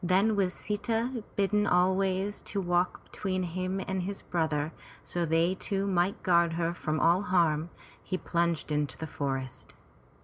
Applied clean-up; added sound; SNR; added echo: none; none; none; none.